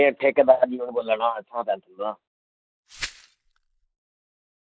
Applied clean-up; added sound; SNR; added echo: neural mask model DeepFilterNet 3.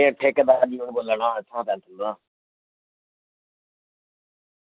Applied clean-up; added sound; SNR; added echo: none; none; none; none.